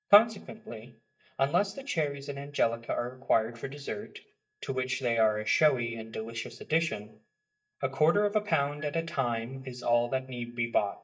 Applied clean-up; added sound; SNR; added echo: neural mask model DeepFilterNet 3.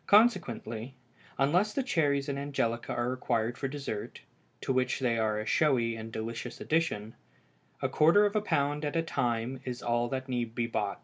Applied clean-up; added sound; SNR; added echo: none; none; none; none.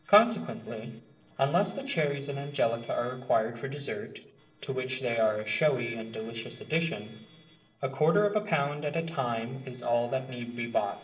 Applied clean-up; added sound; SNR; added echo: neural separator model SepFormer DNS4.